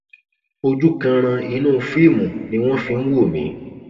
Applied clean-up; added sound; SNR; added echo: none; none; none; reverberation time 1.7 s.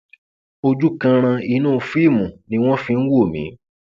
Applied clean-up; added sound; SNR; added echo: none; none; none; none.